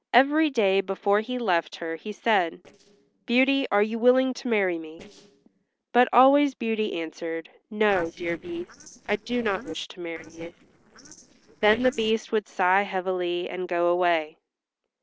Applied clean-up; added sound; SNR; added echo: neural separator model SepFormer DNS4.